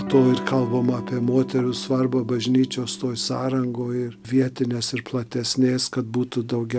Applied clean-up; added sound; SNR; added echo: none; Electric guitar / Strum; 13 dB; none.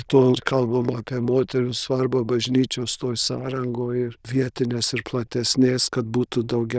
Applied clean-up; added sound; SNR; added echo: neural diffusion model UNIVERSE++.